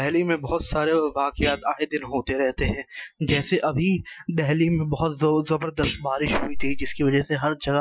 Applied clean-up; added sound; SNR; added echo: classical method Wiener filter.